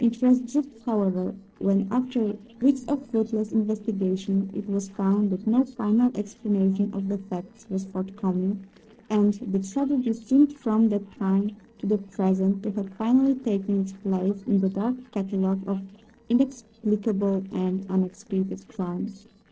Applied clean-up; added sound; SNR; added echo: neural separator model SepFormer DNS4.